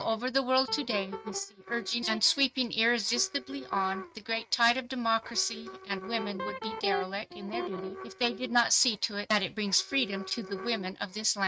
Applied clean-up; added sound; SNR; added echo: neural mask model RNNoise.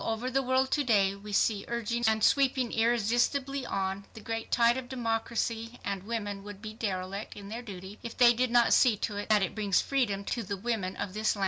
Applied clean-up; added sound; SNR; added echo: none; none; none; none.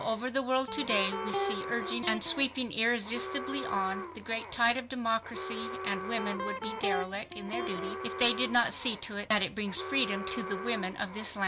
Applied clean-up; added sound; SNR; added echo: none; Alarm + Electric guitar; 7 dB; none.